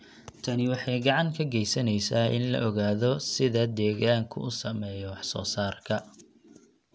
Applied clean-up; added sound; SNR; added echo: none; none; none; none.